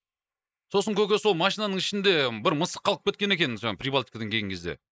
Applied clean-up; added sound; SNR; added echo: neural mask model Resemble Enhance denoiser.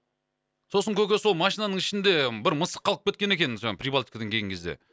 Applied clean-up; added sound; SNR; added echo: none; none; none; none.